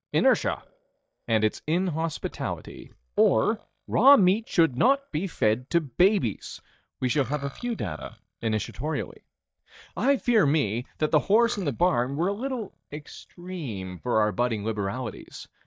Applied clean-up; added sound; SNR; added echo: neural mask model DeepFilterNet 3.